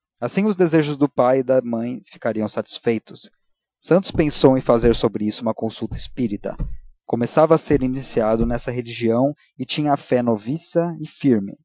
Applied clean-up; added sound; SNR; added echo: classical method Wiener filter.